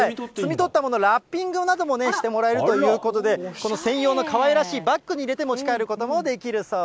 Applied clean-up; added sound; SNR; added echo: none; none; none; none.